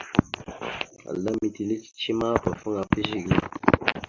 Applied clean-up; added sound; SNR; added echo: none; none; none; none.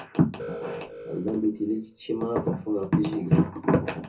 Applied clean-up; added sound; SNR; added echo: none; Alarm; 15 dB; reverberation time 0.3 s.